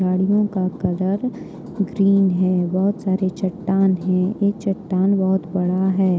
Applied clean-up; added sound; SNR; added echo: none; none; none; none.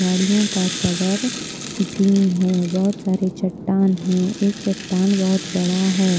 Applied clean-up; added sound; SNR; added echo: none; Rattle (instrument); 12 dB; none.